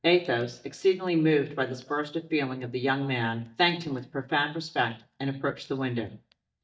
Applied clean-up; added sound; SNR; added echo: neural mask model DeepFilterNet 3.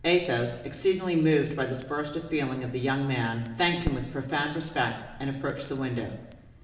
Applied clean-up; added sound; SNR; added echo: none; Crackle; 17 dB; reverberation time 1.1 s.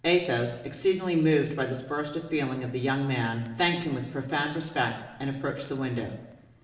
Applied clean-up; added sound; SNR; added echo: neural separator model SepFormer DNS4.